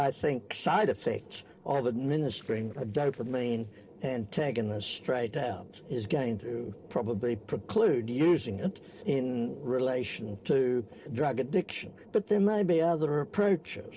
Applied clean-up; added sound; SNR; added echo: neural separator model SepFormer DNS4.